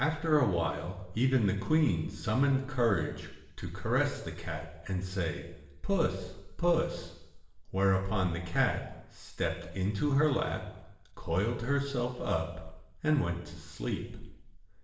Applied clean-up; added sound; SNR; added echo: none; none; none; reverberation time 0.9 s.